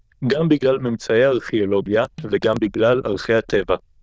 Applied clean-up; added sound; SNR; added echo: neural diffusion model UNIVERSE++.